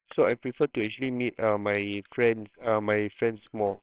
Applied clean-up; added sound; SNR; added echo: neural separator model SepFormer WHAMR!.